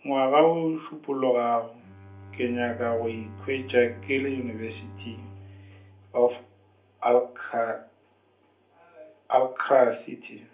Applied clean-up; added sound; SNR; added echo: none; Bowed string instrument; 20 dB; reverberation time 0.3 s.